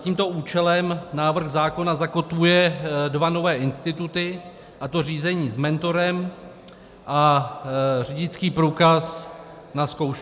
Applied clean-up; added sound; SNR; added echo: none; none; none; none.